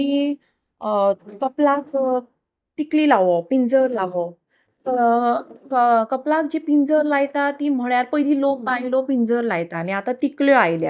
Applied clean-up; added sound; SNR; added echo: neural mask model DeepFilterNet 3.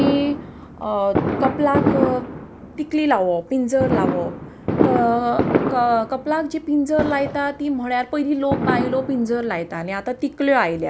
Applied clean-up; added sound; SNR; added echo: none; Fireworks; 3 dB; none.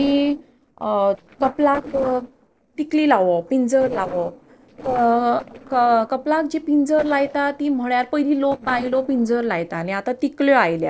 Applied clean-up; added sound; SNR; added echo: neural separator model SepFormer DNS4.